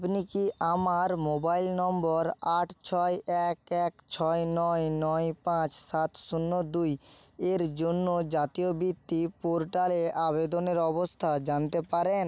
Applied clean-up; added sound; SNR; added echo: none; none; none; none.